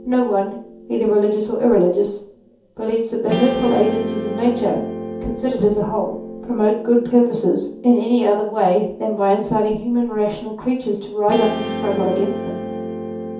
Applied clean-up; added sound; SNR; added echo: none; Guitar; 10 dB; reverberation time 0.6 s.